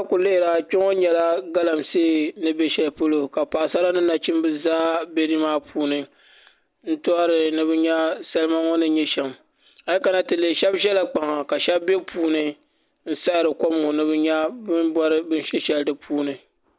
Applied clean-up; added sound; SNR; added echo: none; none; none; none.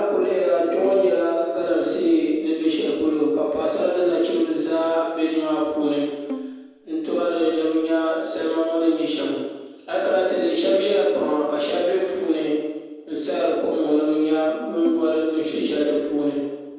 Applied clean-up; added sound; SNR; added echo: none; Bowed string instrument; 16 dB; reverberation time 1.2 s.